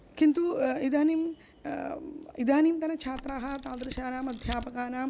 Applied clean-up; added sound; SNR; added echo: none; Camera; 15 dB; none.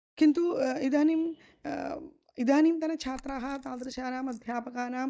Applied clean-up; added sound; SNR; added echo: neural mask model DeepFilterNet 3.